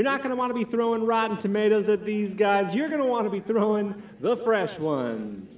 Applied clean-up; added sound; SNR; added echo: none; none; none; none.